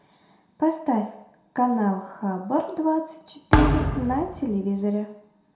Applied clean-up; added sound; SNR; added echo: none; Thump, thud; -1 dB; reverberation time 0.5 s.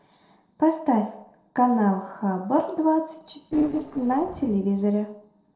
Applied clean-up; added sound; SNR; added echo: neural separator model SepFormer DNS4.